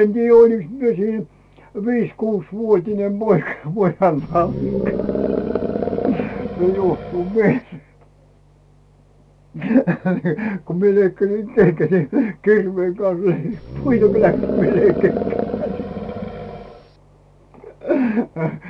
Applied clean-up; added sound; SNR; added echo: none; Animal; 4 dB; none.